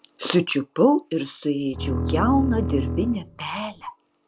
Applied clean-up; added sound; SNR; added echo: none; Bowed string instrument; 4 dB; none.